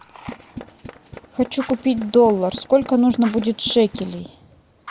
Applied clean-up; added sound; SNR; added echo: none; Tools + Fire; 16 dB; none.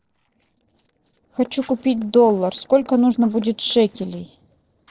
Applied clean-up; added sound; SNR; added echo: neural separator model SepFormer DNS4.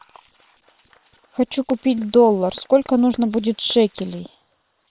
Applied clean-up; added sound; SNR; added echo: neural separator model SepFormer WHAM!.